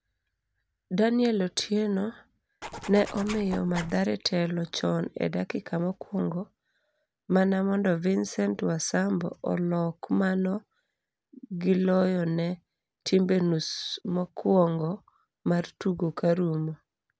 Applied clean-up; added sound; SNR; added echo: none; Zipper (clothing); 12 dB; none.